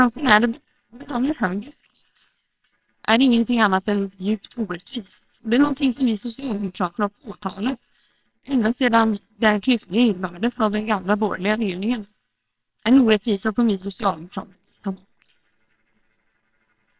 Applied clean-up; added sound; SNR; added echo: neural separator model SepFormer WHAMR!.